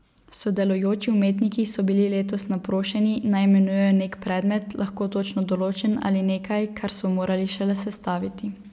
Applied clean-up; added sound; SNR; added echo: none; none; none; none.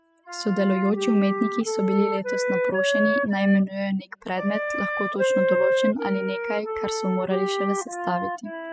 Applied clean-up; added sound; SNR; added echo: classical method spectral subtraction.